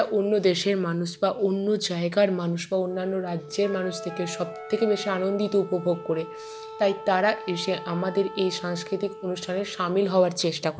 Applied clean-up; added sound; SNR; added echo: none; Wind instrument, woodwind instrument + Wind instrument, woodwind instrument; 15 dB; none.